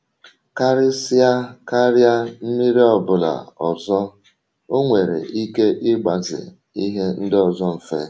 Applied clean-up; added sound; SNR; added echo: none; none; none; none.